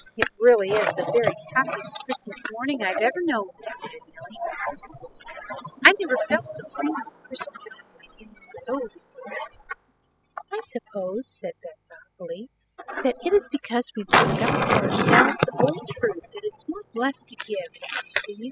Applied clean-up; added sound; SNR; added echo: classical method spectral subtraction.